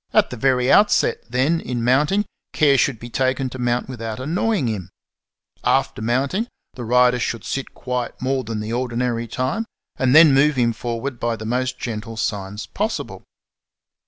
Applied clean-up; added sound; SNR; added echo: none; none; none; none.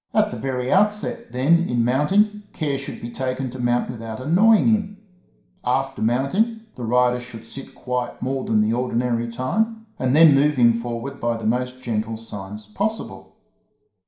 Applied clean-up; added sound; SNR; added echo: none; none; none; reverberation time 0.5 s.